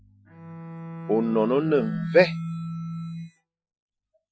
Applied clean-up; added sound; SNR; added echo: classical method Wiener filter.